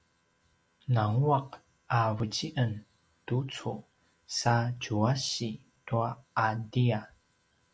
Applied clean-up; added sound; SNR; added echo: none; none; none; none.